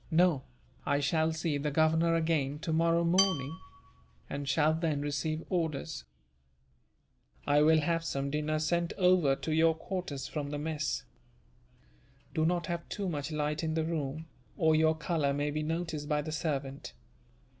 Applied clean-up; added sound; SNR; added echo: none; Dishes, pots, and pans / Glass / Bell; 6 dB; none.